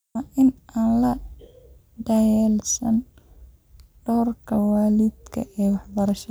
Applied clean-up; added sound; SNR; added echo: none; none; none; none.